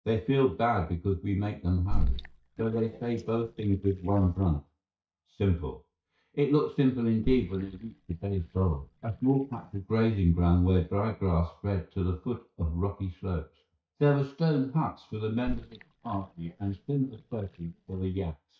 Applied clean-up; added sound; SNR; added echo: neural mask model DeepFilterNet 3.